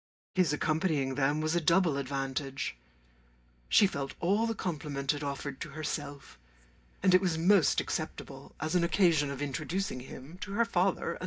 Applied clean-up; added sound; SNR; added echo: neural mask model DeepFilterNet 3.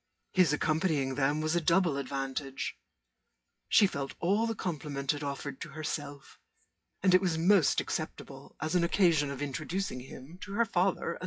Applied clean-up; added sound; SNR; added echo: classical method WPE with log-MMSE.